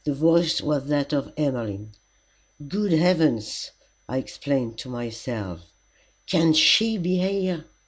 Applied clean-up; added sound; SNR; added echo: none; none; none; none.